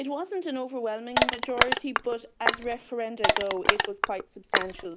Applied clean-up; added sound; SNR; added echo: none; Crushing; -5 dB; none.